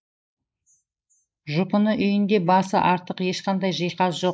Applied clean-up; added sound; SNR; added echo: neural mask model Resemble Enhance denoiser.